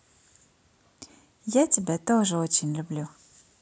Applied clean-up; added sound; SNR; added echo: none; none; none; none.